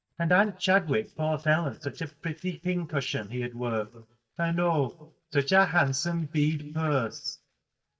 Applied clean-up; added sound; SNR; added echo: neural mask model DeepFilterNet 3.